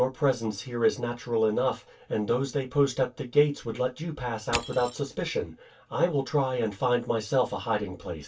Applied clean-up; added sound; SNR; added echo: none; Crushing; 12 dB; reverberation time 0.1 s.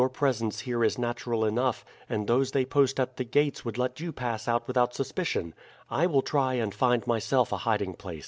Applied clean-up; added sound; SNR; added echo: none; none; none; none.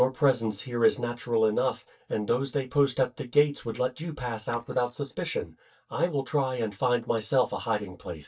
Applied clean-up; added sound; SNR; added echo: neural mask model DeepFilterNet 3.